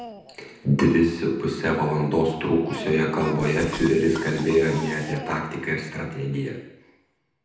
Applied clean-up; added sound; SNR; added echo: none; Cough; 17 dB; reverberation time 0.9 s.